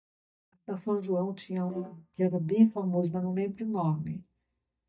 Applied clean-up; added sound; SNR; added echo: neural mask model DeepFilterNet 3.